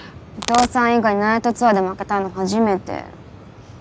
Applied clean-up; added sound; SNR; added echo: none; Domestic sounds, home sounds; 7 dB; none.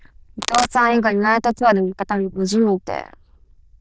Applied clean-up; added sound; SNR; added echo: neural diffusion model UNIVERSE++.